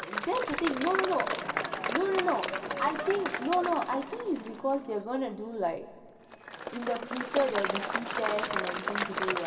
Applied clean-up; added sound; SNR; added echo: none; Applause / Crowd; 3 dB; reverberation time 2.5 s.